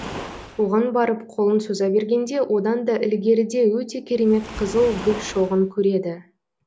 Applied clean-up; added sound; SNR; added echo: none; Waves, surf; 17 dB; none.